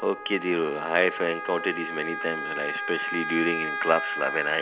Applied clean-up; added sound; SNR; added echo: none; Wind instrument, woodwind instrument; 5 dB; none.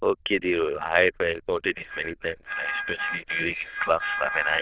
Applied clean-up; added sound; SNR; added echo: neural diffusion model UNIVERSE++.